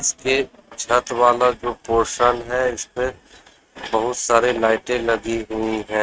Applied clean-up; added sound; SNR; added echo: neural mask model RNNoise.